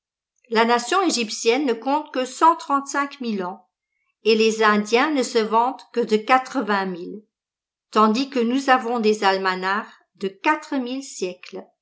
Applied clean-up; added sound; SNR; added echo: none; none; none; none.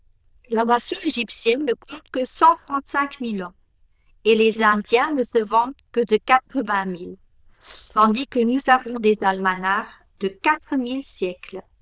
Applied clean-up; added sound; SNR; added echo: neural diffusion model UNIVERSE++.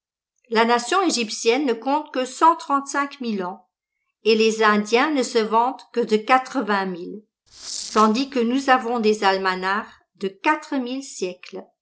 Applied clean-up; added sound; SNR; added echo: neural separator model SepFormer DNS4.